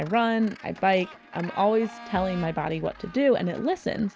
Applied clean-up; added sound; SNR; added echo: none; Bowed string instrument + Gull, seagull; 19 dB; none.